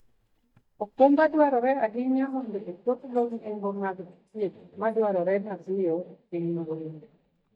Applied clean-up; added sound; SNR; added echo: neural mask model DeepFilterNet 3.